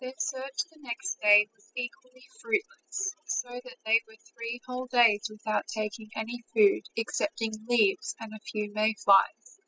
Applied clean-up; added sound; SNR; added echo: classical method spectral subtraction.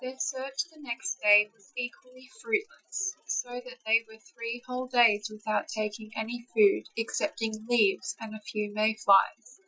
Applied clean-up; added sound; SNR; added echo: classical method Wiener filter.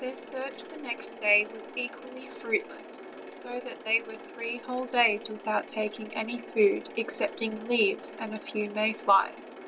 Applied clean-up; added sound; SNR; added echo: none; Mechanisms; 14 dB; none.